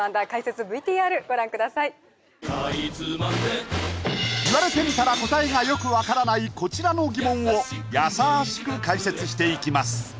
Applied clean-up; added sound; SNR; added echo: none; none; none; none.